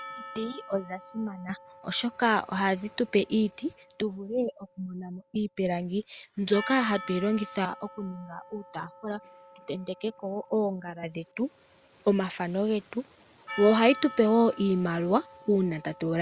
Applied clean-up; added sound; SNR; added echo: none; Percussion; 18 dB; none.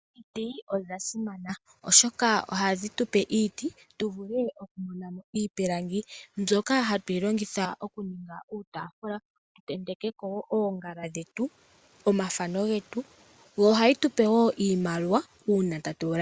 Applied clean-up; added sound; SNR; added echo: none; none; none; none.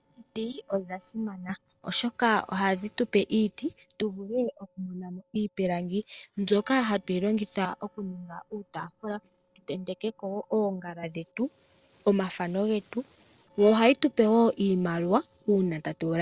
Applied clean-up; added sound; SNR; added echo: neural separator model SepFormer DNS4.